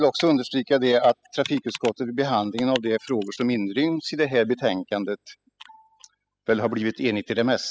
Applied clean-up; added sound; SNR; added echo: classical method spectral subtraction.